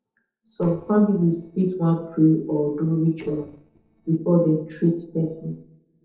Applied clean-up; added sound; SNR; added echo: neural separator model SepFormer DNS4.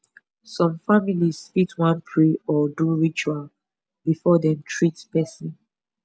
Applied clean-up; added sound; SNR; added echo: none; none; none; none.